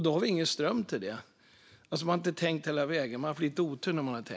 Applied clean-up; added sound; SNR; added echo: none; none; none; none.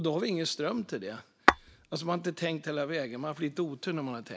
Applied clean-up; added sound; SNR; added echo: none; Tap / Glass; -3 dB; none.